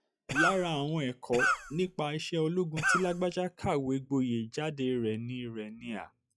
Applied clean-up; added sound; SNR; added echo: classical method log-MMSE.